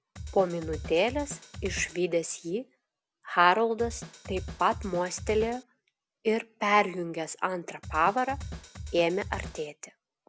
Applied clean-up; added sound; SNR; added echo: none; Drum kit; 11 dB; none.